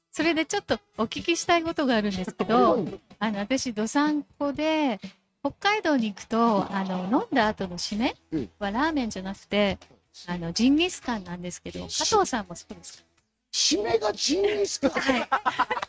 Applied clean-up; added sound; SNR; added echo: neural mask model RNNoise.